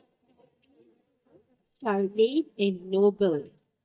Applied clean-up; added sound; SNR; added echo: neural mask model DeepFilterNet 3.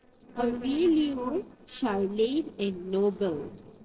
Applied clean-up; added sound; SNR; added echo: neural separator model SepFormer DNS4.